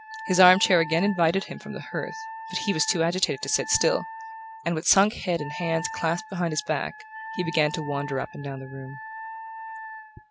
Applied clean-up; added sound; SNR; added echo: none; Wind instrument, woodwind instrument; 12 dB; none.